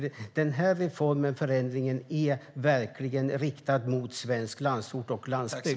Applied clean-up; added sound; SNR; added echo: none; none; none; none.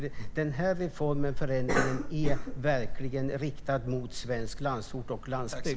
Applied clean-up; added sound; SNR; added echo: none; Cough; 0 dB; none.